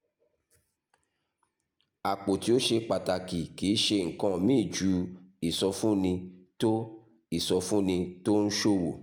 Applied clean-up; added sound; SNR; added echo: none; none; none; none.